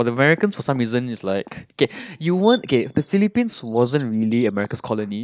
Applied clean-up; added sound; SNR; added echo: neural mask model DeepFilterNet 3.